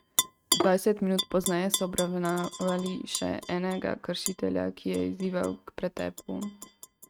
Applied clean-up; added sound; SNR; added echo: neural mask model RNNoise.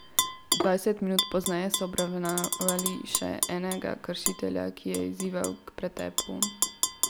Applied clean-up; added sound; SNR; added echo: none; Tap / Glass; 1 dB; none.